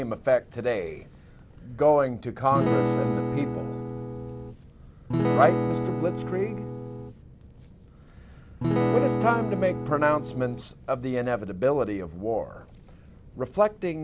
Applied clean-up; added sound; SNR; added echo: none; Acoustic guitar / Strum; 0 dB; none.